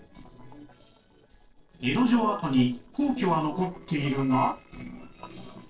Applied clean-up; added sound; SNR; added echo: neural separator model SepFormer DNS4.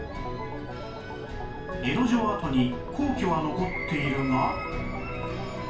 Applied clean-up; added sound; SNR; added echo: none; Organ; 10 dB; reverberation time 0.3 s.